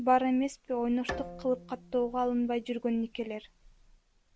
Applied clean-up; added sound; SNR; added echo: none; Bowed string instrument; 15 dB; none.